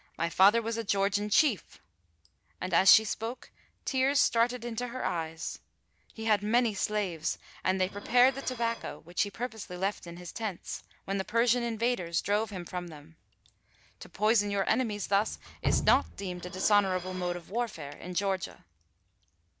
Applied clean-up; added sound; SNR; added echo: none; Drip + Dishes, pots, and pans; 15 dB; none.